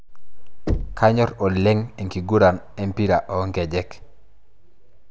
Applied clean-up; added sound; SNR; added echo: none; Knock; 10 dB; none.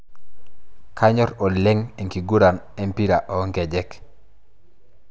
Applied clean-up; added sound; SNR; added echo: none; none; none; none.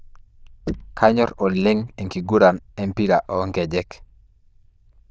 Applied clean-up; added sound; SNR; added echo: neural diffusion model UNIVERSE++.